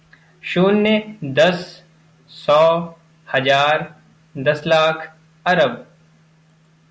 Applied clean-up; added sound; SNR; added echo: none; none; none; none.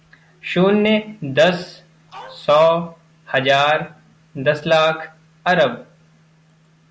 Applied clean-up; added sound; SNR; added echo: none; Dog; 19 dB; none.